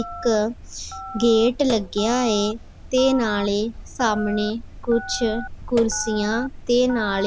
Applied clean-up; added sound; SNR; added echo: none; Telephone + Sink (filling or washing); 12 dB; none.